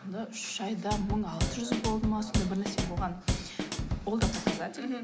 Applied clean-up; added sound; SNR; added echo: none; Drum kit; -1 dB; none.